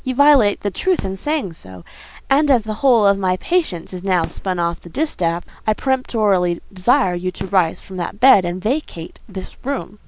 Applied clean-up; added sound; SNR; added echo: none; Fireworks; 19 dB; none.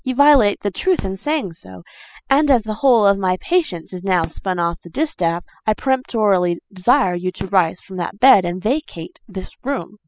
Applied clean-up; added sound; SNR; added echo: classical method spectral subtraction.